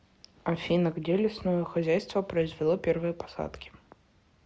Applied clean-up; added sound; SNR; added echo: none; none; none; none.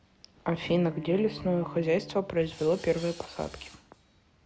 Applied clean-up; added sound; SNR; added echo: none; Bowed string instrument + Tools; 16 dB; none.